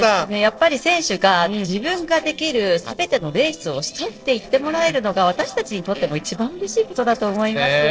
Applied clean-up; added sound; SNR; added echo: neural separator model SepFormer DNS4.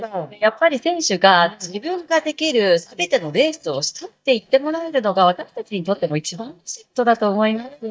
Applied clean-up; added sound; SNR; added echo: neural mask model DeepFilterNet 3.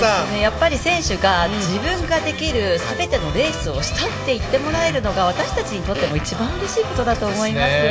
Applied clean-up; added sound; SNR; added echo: none; Fart; 14 dB; reverberation time 1.1 s.